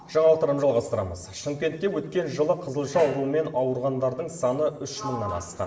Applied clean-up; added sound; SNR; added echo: none; Sliding door; 17 dB; reverberation time 1.0 s.